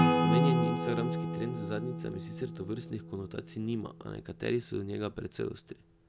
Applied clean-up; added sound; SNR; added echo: none; Acoustic guitar / Strum; -3 dB; none.